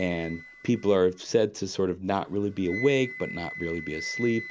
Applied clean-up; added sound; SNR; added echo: none; Wind instrument, woodwind instrument; 13 dB; none.